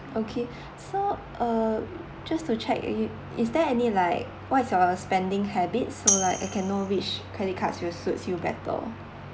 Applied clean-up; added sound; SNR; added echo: none; Tambourine; 1 dB; none.